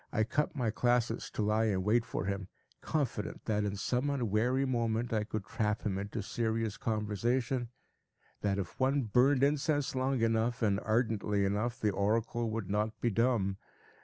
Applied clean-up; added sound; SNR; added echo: none; none; none; none.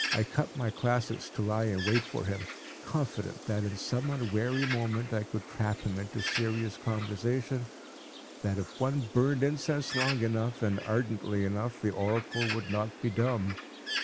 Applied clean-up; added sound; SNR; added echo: none; Bird; 9 dB; none.